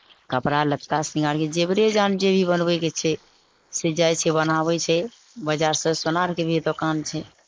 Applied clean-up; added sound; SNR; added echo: neural mask model Resemble Enhance denoiser.